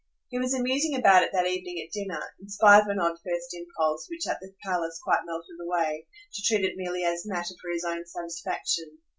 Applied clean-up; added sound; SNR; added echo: none; none; none; none.